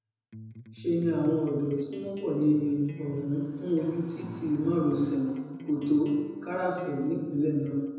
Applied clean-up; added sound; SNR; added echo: none; Electric guitar; 17 dB; reverberation time 1.1 s.